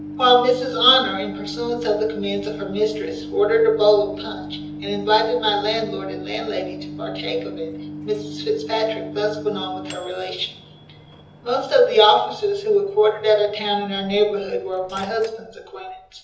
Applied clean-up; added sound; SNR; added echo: none; Microwave oven; 13 dB; reverberation time 0.7 s.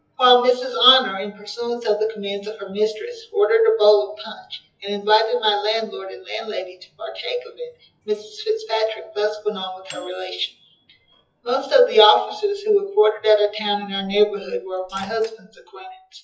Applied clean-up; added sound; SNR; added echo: classical method WPE with log-MMSE.